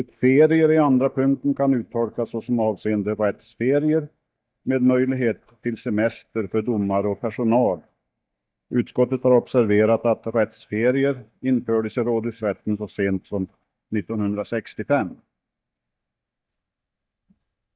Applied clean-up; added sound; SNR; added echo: neural mask model DeepFilterNet 3.